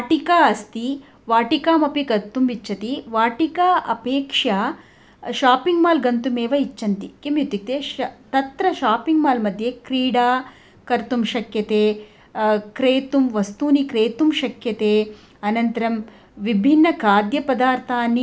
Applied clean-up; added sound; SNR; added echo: none; none; none; none.